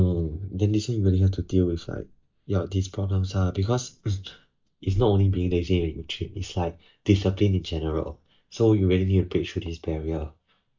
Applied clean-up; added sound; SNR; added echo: neural mask model DeepFilterNet 3.